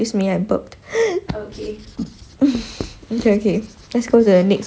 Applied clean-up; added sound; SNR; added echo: none; Writing; 18 dB; none.